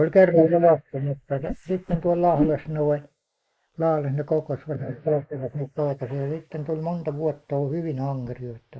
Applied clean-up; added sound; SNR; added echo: neural mask model Resemble Enhance denoiser.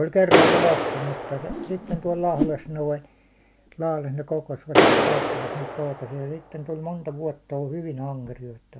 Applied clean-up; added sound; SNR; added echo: none; Whoosh, swoosh, swish + Clapping; -3 dB; none.